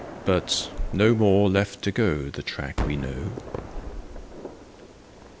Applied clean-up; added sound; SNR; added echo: none; Gunshot, gunfire; 11 dB; none.